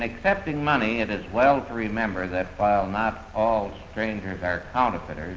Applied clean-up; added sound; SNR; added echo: none; none; none; none.